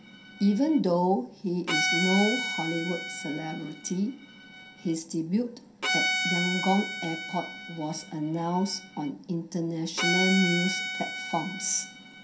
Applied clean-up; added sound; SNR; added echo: none; Bowed string instrument; 4 dB; reverberation time 0.3 s.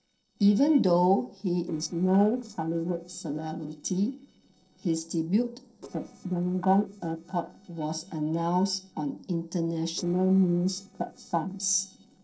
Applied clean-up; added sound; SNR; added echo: neural separator model SepFormer DNS4.